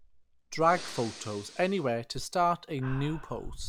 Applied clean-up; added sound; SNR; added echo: none; Breathing; 12 dB; none.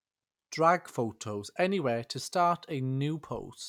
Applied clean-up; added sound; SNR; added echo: none; none; none; none.